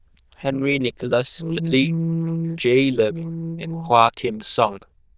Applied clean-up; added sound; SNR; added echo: neural diffusion model UNIVERSE++.